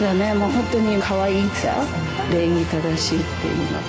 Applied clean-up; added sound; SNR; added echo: none; Burping, eructation; 18 dB; none.